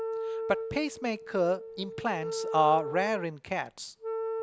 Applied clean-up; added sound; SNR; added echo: none; Wind instrument, woodwind instrument; 6 dB; none.